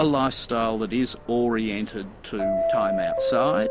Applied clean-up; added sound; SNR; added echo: none; Subway, metro, underground; 2 dB; none.